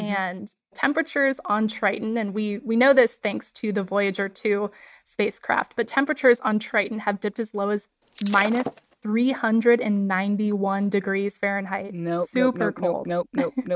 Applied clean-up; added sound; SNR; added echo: neural mask model RNNoise.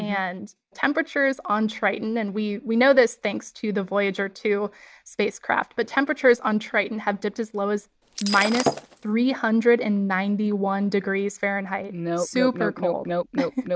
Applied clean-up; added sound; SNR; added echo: none; Shatter; 5 dB; none.